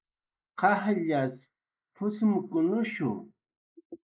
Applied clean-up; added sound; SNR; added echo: neural mask model Resemble Enhance denoiser.